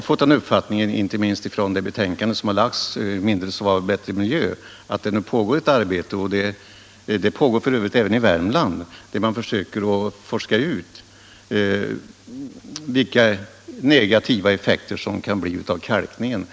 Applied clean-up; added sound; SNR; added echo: none; none; none; none.